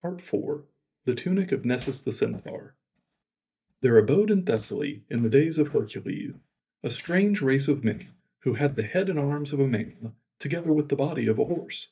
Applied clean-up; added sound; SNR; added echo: neural mask model DeepFilterNet 3.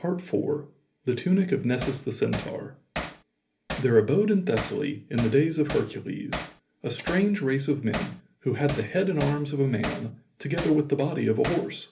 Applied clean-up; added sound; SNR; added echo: none; Hammer; 12 dB; reverberation time 0.3 s.